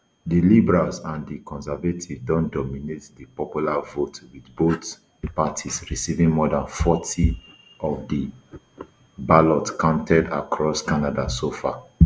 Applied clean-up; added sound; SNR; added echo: none; none; none; none.